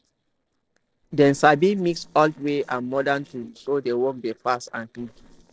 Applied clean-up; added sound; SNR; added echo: neural separator model SepFormer DNS4.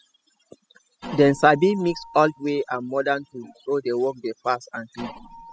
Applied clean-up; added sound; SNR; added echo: classical method spectral subtraction.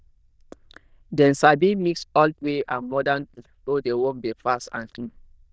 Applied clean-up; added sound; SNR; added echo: neural diffusion model UNIVERSE++.